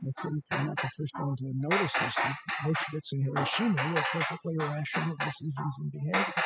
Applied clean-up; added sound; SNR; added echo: classical method spectral subtraction.